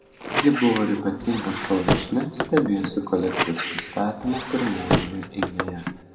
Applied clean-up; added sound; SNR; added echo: none; Squeak; 3 dB; reverberation time 1.7 s.